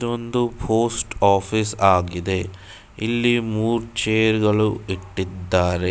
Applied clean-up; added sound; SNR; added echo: none; none; none; none.